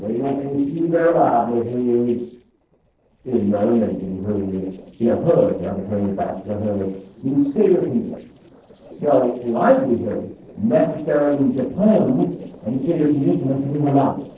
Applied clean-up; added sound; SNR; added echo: neural separator model SepFormer DNS4.